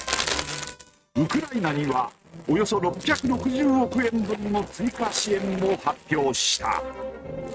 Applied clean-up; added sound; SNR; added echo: neural mask model RNNoise.